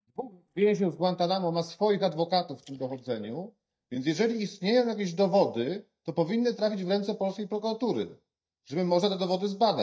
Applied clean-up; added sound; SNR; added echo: neural mask model DeepFilterNet 3.